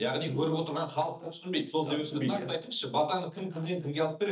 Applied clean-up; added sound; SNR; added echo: neural mask model DeepFilterNet 3.